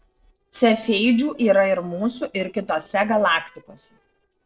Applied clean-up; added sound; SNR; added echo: neural separator model SepFormer DNS4.